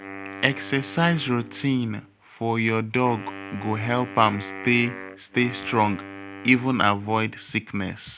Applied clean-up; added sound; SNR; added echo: none; Wind instrument, woodwind instrument; 14 dB; none.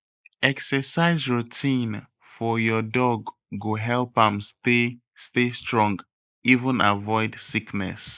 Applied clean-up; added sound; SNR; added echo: neural mask model Resemble Enhance denoiser.